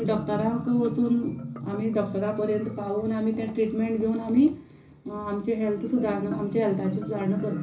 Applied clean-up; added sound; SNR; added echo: none; Marimba, xylophone; 12 dB; reverberation time 0.5 s.